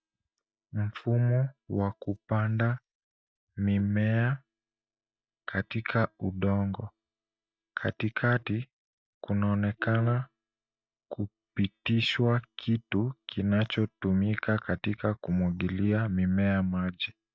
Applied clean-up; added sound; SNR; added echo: neural mask model DeepFilterNet 3.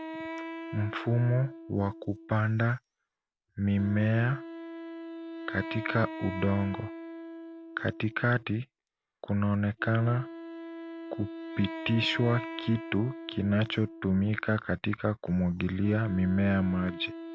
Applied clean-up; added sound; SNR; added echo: none; Wind instrument, woodwind instrument; 12 dB; none.